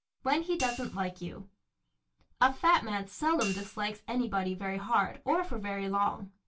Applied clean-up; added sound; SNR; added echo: none; Hi-hat; 14 dB; reverberation time 0.1 s.